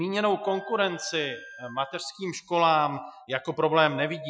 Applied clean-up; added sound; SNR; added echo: classical method Wiener filter.